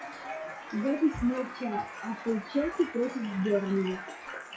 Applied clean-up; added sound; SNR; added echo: classical method WPE with log-MMSE.